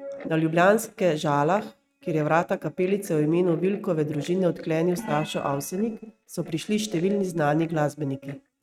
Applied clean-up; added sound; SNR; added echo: neural mask model RNNoise.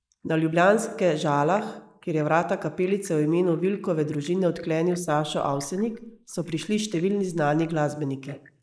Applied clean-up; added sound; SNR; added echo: neural mask model Resemble Enhance denoiser.